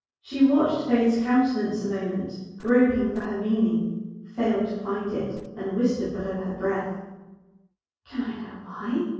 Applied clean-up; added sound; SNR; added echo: neural separator model SepFormer DNS4.